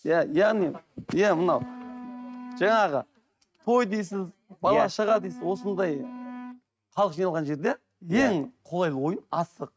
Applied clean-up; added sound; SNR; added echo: neural mask model RNNoise.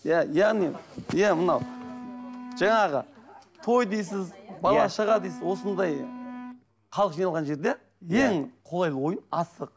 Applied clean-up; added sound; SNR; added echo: none; Wind instrument, woodwind instrument; 15 dB; none.